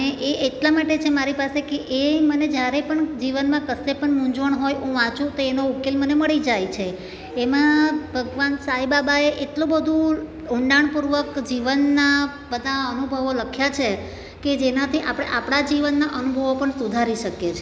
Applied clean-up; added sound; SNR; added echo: none; none; none; none.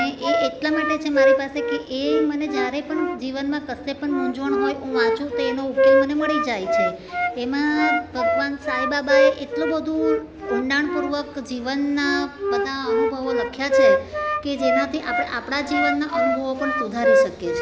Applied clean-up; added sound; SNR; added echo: none; Wind instrument, woodwind instrument; -2 dB; none.